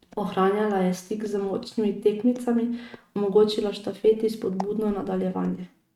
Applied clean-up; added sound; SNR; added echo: neural mask model RNNoise.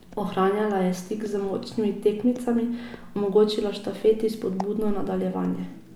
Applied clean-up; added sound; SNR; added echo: none; Walk, footsteps; 14 dB; none.